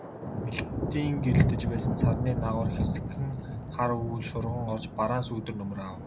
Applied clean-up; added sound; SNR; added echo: none; Thunder; -1 dB; none.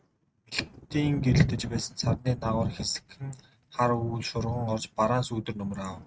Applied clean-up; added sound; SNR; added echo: neural mask model RNNoise.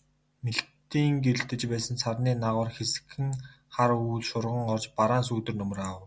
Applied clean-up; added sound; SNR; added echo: none; none; none; none.